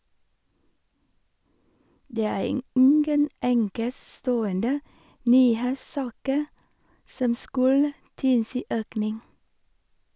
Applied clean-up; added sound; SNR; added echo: none; none; none; none.